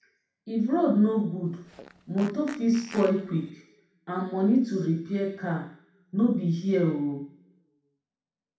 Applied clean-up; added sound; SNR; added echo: none; Fart; 18 dB; reverberation time 0.6 s.